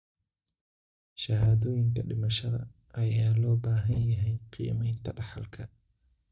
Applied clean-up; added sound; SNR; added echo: neural mask model DeepFilterNet 3.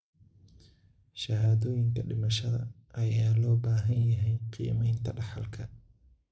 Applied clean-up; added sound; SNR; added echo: neural mask model Resemble Enhance denoiser.